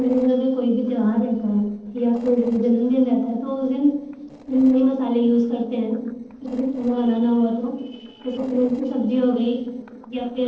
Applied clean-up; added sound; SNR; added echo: neural separator model SepFormer DNS4.